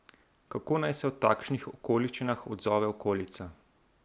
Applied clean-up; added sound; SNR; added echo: none; none; none; none.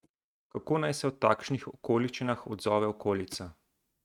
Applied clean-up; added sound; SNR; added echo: neural mask model RNNoise.